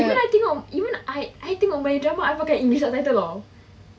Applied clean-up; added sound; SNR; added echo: none; none; none; none.